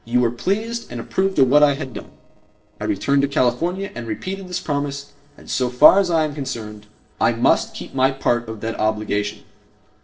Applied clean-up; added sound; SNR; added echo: neural separator model SepFormer DNS4.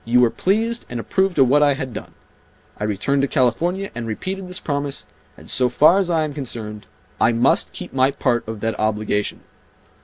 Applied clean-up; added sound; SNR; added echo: none; none; none; none.